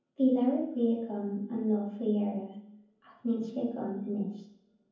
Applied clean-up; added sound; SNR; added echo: none; none; none; reverberation time 0.7 s.